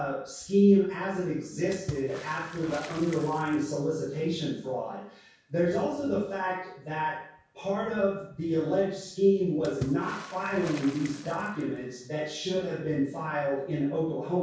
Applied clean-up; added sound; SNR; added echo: none; Water / Splash, splatter; 18 dB; reverberation time 0.6 s.